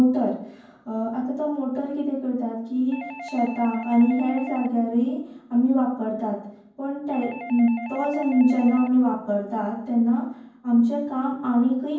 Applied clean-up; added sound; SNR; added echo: none; Doorbell; 16 dB; reverberation time 0.9 s.